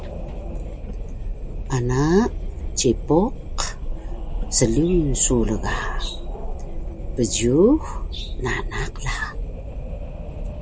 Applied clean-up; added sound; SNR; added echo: none; Wind; 4 dB; none.